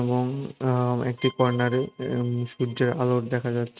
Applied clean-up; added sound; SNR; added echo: neural mask model RNNoise.